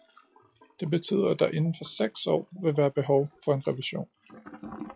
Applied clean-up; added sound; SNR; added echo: classical method log-MMSE.